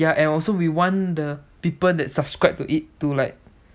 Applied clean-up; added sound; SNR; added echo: none; none; none; none.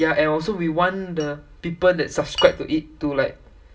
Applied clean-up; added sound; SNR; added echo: none; Glass; 18 dB; reverberation time 0.2 s.